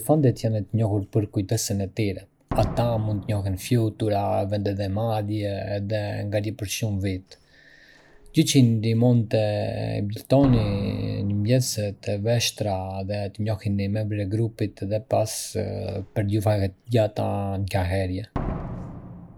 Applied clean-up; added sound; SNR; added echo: none; Slam; 15 dB; none.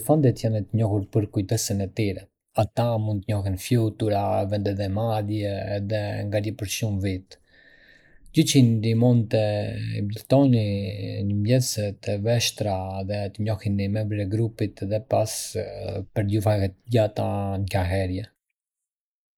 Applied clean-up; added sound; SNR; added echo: neural mask model Resemble Enhance denoiser.